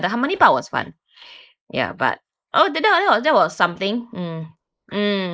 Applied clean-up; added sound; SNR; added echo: neural mask model Resemble Enhance denoiser.